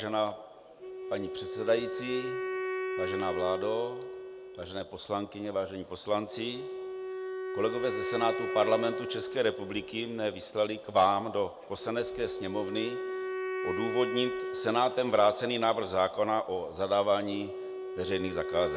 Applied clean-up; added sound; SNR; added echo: none; Wind instrument, woodwind instrument; 6 dB; none.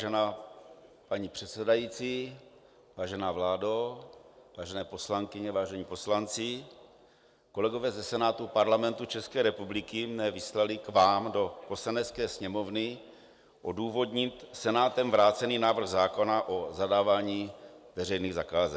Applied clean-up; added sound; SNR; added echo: none; none; none; none.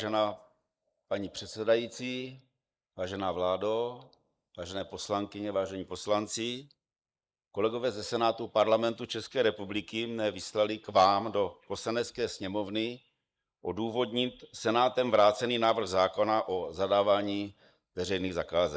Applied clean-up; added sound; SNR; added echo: neural mask model Resemble Enhance denoiser.